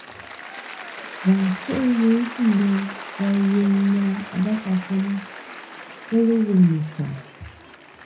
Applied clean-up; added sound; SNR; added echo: none; Applause / Cheering; 15 dB; reverberation time 0.4 s.